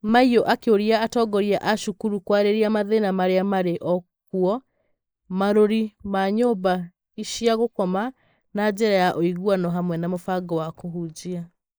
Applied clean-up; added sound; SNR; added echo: neural mask model Resemble Enhance denoiser.